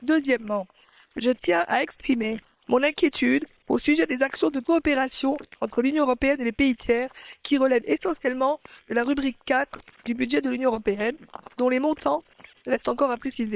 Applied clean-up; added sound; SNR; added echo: neural separator model SepFormer WHAM!.